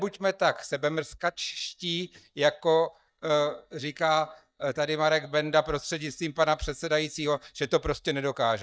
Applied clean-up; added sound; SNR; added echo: neural mask model DeepFilterNet 3.